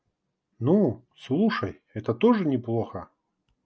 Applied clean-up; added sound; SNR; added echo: none; none; none; none.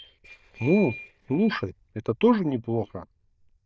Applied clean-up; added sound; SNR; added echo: neural diffusion model UNIVERSE++.